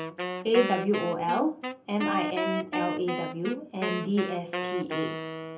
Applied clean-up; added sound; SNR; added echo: none; Wind instrument, woodwind instrument; 4 dB; reverberation time 0.3 s.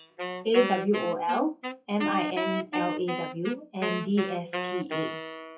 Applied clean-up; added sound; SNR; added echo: classical method WPE with log-MMSE.